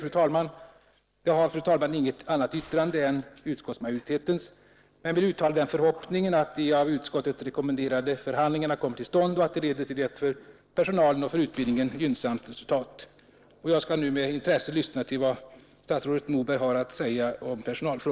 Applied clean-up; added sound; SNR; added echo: neural separator model SepFormer DNS4.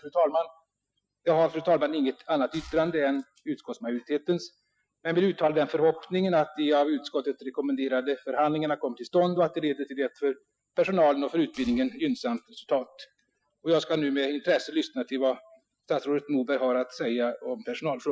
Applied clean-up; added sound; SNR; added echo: classical method Wiener filter.